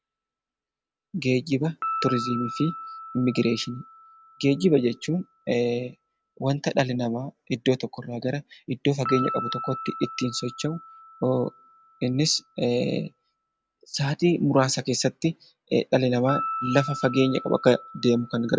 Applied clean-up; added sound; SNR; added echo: none; Piano; 12 dB; none.